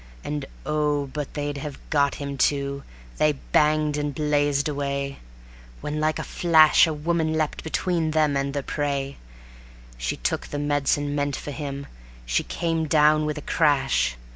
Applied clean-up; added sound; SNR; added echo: none; none; none; none.